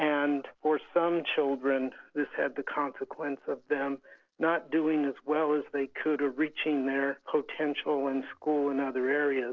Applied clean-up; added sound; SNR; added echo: none; none; none; none.